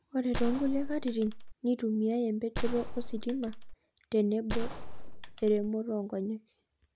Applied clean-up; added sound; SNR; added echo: none; Gunshot, gunfire; 1 dB; none.